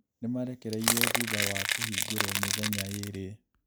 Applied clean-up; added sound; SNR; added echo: none; Crackle / Crushing; -5 dB; none.